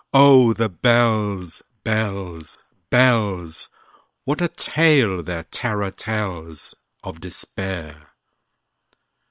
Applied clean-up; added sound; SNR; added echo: neural separator model SepFormer WHAM!.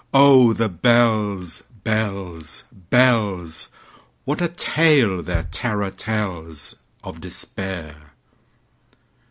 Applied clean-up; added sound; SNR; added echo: none; Bass drum; 11 dB; none.